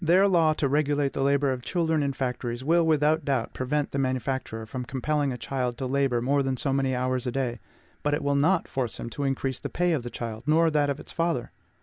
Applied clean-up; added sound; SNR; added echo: none; none; none; none.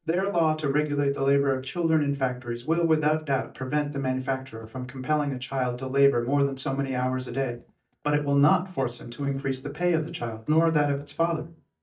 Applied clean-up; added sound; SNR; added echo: neural mask model DeepFilterNet 3.